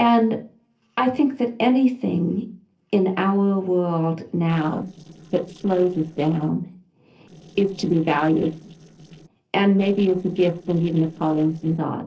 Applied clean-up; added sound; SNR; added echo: neural separator model SepFormer DNS4.